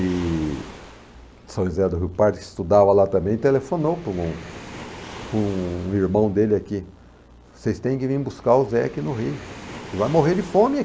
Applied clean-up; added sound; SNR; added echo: none; Waves, surf; 18 dB; none.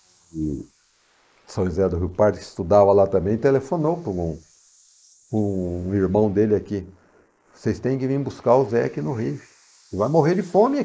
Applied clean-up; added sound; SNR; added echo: neural mask model Resemble Enhance denoiser.